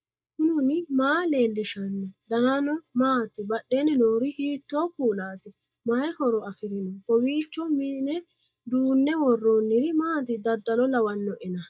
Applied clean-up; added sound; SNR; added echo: neural mask model DeepFilterNet 3.